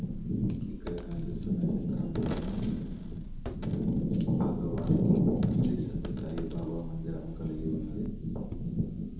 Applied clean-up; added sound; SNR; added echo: none; Coin (dropping); 9 dB; reverberation time 0.8 s.